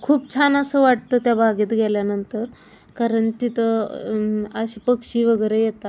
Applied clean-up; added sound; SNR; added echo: none; none; none; none.